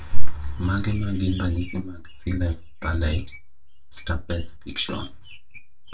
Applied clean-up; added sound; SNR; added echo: none; none; none; reverberation time 0.2 s.